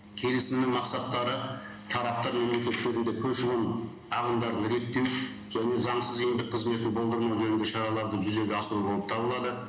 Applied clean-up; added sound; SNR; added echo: none; Bowed string instrument; 18 dB; reverberation time 1.4 s.